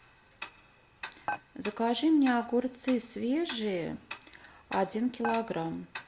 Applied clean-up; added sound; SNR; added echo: none; Tick-tock + Dishes, pots, and pans; 12 dB; none.